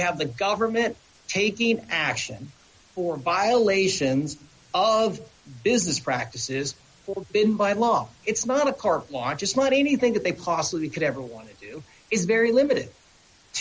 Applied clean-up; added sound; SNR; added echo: none; none; none; none.